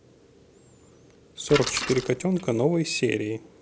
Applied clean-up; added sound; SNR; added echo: none; Bicycle; 7 dB; none.